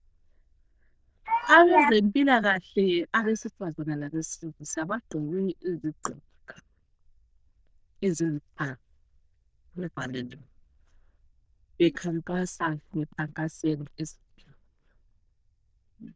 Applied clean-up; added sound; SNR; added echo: neural diffusion model UNIVERSE++.